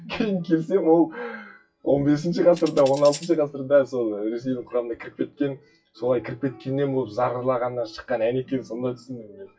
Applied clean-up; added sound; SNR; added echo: classical method WPE with log-MMSE.